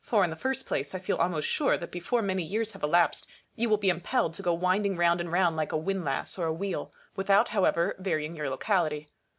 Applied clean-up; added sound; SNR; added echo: none; none; none; none.